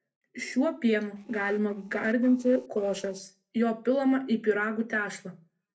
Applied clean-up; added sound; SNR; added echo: neural separator model SepFormer DNS4.